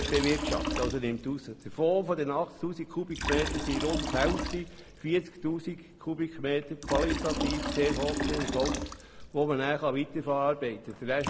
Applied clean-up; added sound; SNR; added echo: none; Liquid; 4 dB; none.